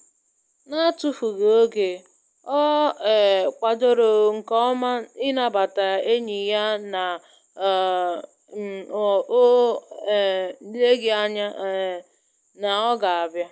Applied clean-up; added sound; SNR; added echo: none; none; none; none.